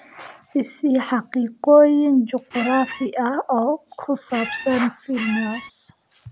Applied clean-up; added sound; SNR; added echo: none; Squeak; 10 dB; none.